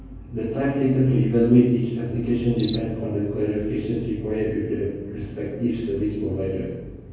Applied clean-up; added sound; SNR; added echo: none; Cricket; 19 dB; reverberation time 1.3 s.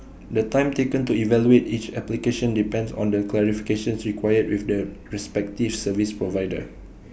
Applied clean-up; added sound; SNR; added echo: none; none; none; none.